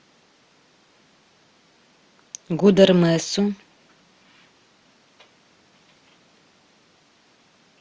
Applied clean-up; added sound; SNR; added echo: none; none; none; none.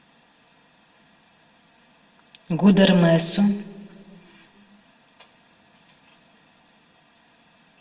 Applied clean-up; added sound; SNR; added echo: none; none; none; reverberation time 1.3 s.